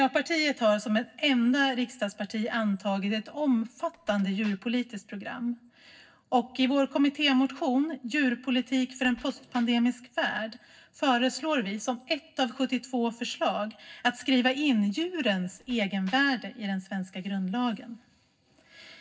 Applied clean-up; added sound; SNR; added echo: neural separator model SepFormer DNS4.